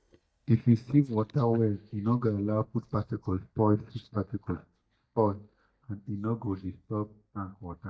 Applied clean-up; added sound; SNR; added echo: neural mask model DeepFilterNet 3.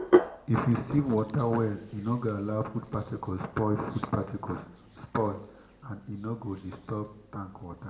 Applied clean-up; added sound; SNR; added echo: none; Hands; 4 dB; reverberation time 0.7 s.